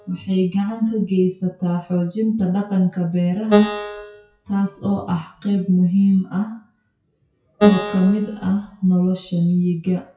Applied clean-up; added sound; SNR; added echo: classical method WPE with log-MMSE.